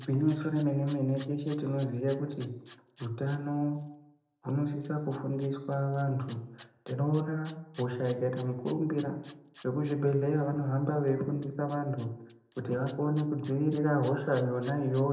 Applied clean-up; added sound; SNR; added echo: none; Tools; 19 dB; reverberation time 0.8 s.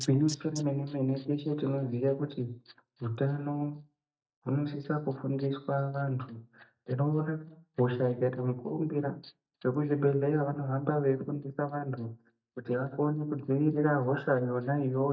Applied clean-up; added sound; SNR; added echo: neural mask model DeepFilterNet 3.